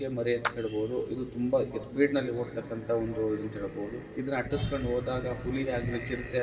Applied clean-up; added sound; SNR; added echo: none; Clapping; 10 dB; reverberation time 2.2 s.